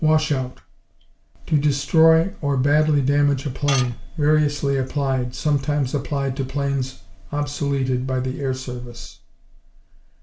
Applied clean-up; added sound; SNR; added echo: none; Tools; 10 dB; none.